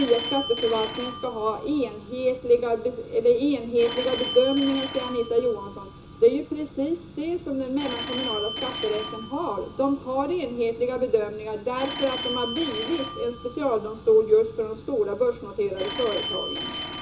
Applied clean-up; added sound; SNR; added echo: none; Telephone; 10 dB; reverberation time 0.2 s.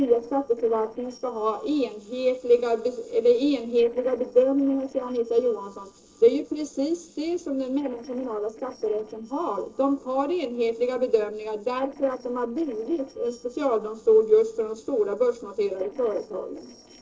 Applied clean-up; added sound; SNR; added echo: neural separator model SepFormer DNS4.